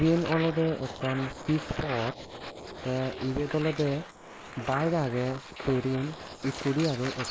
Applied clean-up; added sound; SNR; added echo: neural mask model Resemble Enhance denoiser.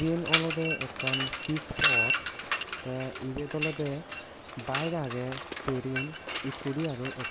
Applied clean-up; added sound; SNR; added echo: none; Mechanisms; -4 dB; none.